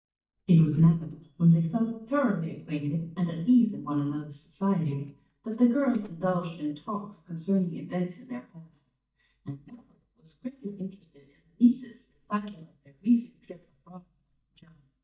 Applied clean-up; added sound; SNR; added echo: neural mask model DeepFilterNet 3.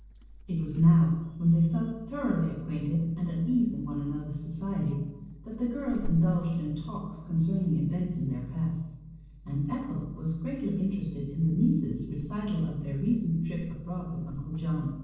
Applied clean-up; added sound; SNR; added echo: neural separator model SepFormer DNS4.